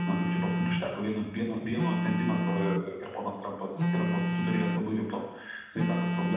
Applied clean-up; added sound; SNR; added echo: none; Telephone; -2 dB; reverberation time 1.0 s.